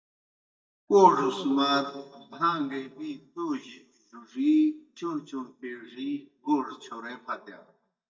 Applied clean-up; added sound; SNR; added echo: neural mask model DeepFilterNet 3.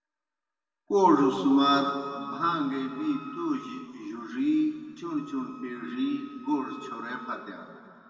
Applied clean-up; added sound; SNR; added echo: none; Wind instrument, woodwind instrument; 20 dB; reverberation time 2.4 s.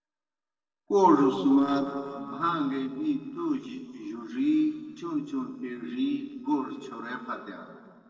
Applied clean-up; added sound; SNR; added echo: neural separator model SepFormer DNS4.